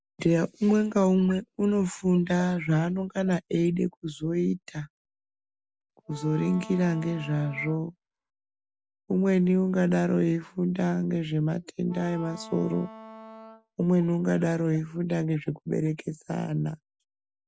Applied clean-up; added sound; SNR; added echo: none; Wind instrument, woodwind instrument; 18 dB; none.